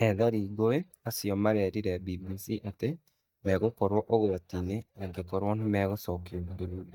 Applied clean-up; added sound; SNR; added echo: neural mask model DeepFilterNet 3.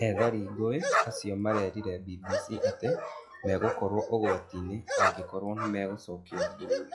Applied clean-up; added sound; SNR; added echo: classical method log-MMSE.